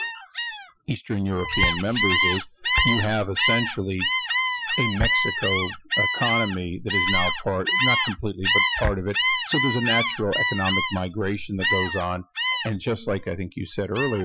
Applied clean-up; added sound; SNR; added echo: classical method Wiener filter.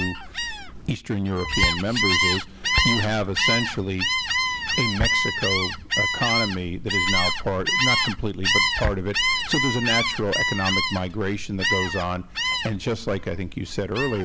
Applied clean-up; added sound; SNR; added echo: none; Gull, seagull; -2 dB; none.